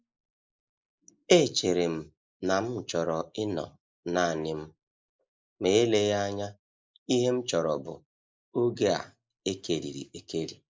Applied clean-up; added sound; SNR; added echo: neural mask model Resemble Enhance denoiser.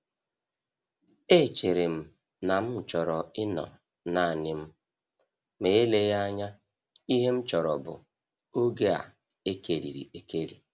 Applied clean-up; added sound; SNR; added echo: none; none; none; none.